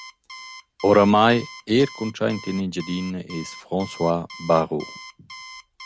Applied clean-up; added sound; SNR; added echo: none; Alarm; 18 dB; none.